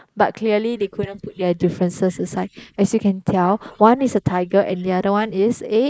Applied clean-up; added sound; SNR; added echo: neural mask model Resemble Enhance denoiser.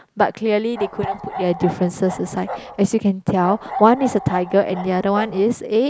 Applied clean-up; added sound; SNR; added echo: none; Bark; 11 dB; none.